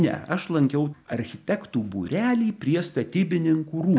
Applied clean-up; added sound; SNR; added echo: none; none; none; none.